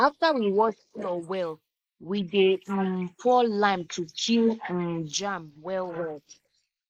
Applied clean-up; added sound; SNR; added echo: neural mask model Resemble Enhance denoiser.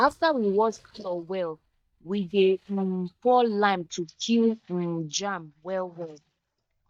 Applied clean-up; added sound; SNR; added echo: neural mask model DeepFilterNet 3.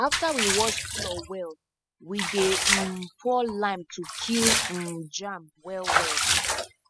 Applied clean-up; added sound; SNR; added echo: classical method spectral subtraction.